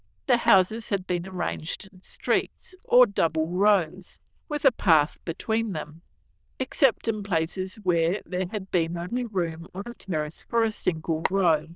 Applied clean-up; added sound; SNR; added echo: neural diffusion model UNIVERSE++.